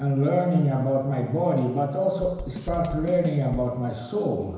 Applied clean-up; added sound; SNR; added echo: none; Drum / Drum kit; 12 dB; reverberation time 1.0 s.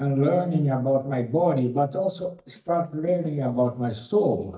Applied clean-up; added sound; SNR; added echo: neural mask model DeepFilterNet 3.